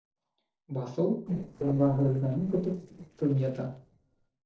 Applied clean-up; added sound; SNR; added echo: neural separator model SepFormer DNS4.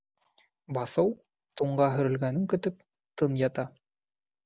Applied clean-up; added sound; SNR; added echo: none; none; none; none.